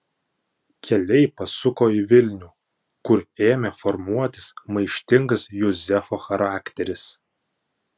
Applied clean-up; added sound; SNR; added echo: none; none; none; none.